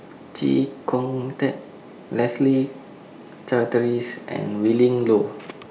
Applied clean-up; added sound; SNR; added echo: none; none; none; none.